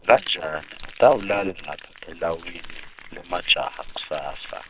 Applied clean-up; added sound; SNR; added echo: neural separator model SepFormer WHAMR!.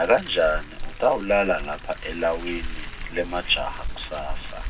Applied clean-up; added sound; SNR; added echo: none; Car; 7 dB; reverberation time 0.4 s.